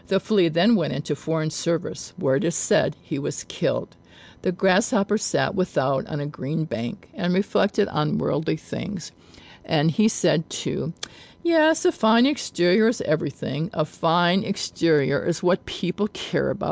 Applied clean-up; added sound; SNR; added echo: none; none; none; none.